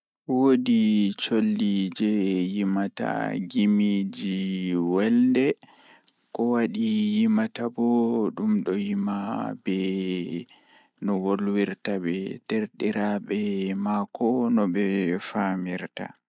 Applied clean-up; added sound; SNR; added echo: none; none; none; none.